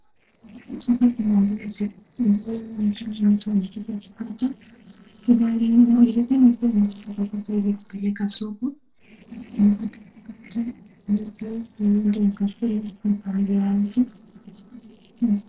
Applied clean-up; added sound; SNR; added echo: neural separator model SepFormer DNS4.